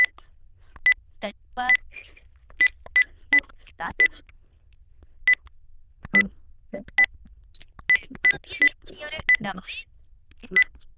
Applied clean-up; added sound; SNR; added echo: neural diffusion model UNIVERSE++.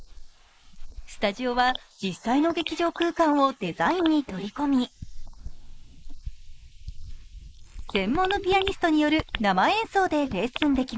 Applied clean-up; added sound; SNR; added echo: neural mask model Resemble Enhance denoiser.